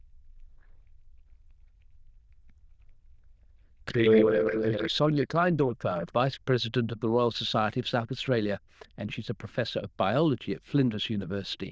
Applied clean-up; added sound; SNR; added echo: neural diffusion model UNIVERSE++.